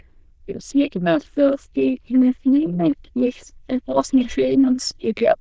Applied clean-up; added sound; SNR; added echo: neural diffusion model UNIVERSE++.